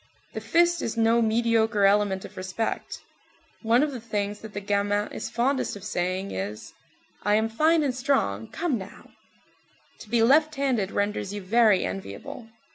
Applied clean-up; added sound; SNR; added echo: none; none; none; none.